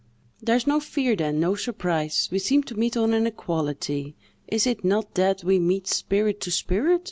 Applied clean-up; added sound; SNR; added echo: none; none; none; none.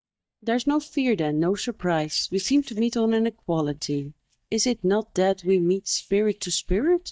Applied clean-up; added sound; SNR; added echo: neural mask model DeepFilterNet 3.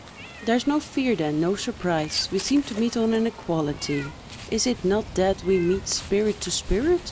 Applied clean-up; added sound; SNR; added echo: none; Meow; 15 dB; none.